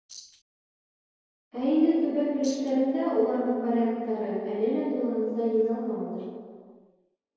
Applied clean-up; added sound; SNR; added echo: neural separator model SepFormer DNS4.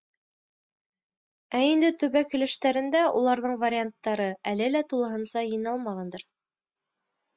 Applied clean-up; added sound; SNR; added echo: none; none; none; none.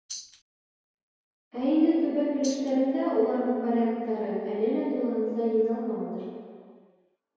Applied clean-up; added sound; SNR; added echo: none; Tambourine; 13 dB; reverberation time 2.2 s.